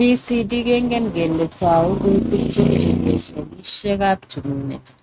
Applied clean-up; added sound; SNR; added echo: neural mask model RNNoise.